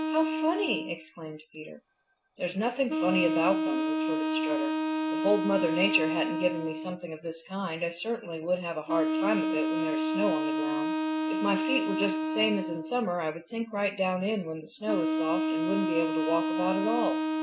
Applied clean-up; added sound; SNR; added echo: none; Wind instrument, woodwind instrument; 0 dB; none.